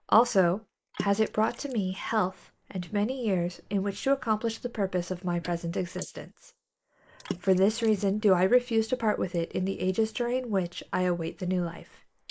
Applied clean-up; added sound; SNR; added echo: neural mask model Resemble Enhance denoiser.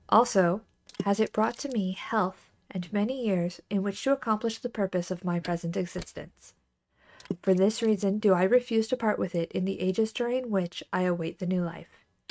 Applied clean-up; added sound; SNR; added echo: neural mask model RNNoise.